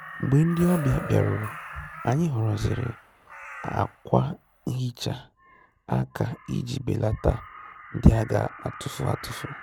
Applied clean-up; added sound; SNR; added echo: none; Crow; 15 dB; none.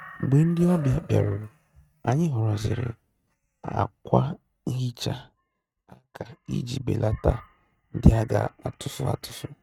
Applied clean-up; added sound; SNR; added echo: neural mask model RNNoise.